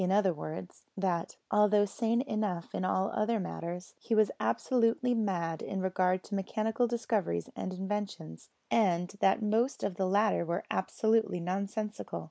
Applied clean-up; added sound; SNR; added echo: none; none; none; none.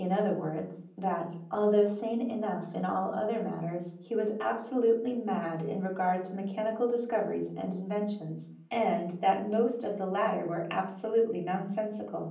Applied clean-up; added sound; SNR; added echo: none; none; none; reverberation time 0.6 s.